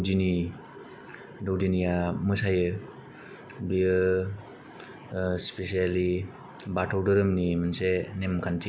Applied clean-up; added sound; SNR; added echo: none; none; none; none.